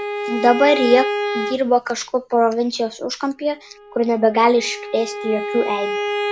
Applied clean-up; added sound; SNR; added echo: none; Bowed string instrument; 7 dB; none.